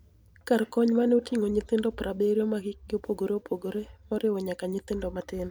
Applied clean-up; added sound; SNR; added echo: none; none; none; none.